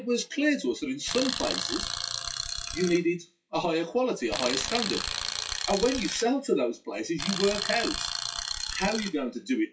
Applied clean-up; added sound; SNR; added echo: classical method WPE with log-MMSE.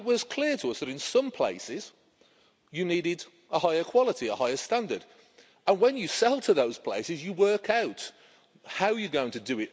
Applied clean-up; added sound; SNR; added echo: none; none; none; none.